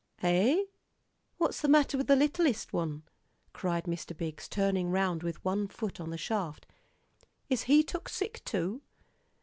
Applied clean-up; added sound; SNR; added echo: none; none; none; none.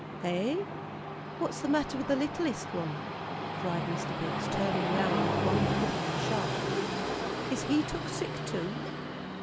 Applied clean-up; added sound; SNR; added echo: none; Train; -1 dB; none.